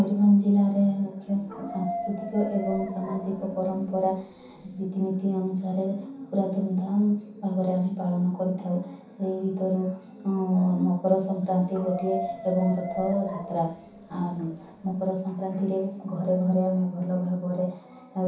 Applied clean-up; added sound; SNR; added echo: none; Dog; 11 dB; reverberation time 0.7 s.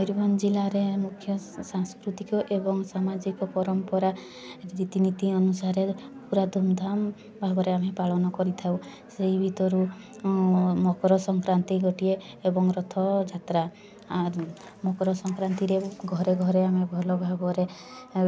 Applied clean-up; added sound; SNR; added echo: none; none; none; none.